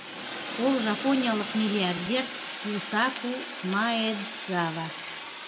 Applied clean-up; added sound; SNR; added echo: none; Fire; 6 dB; reverberation time 1.3 s.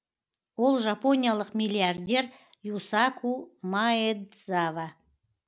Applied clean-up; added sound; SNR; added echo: none; none; none; none.